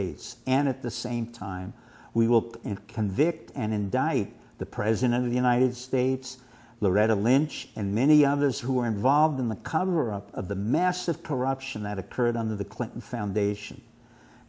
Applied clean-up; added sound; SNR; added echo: none; none; none; none.